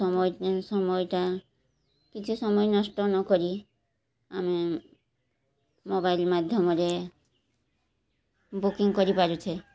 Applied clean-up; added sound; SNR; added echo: none; none; none; none.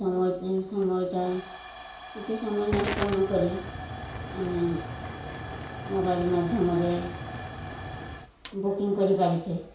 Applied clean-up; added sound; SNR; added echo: none; Tick / Hiss / Explosion / Fire; 9 dB; reverberation time 0.6 s.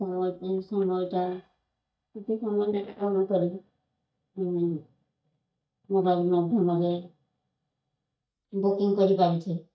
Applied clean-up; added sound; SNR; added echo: neural mask model DeepFilterNet 3.